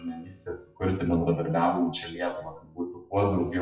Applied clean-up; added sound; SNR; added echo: classical method WPE with log-MMSE.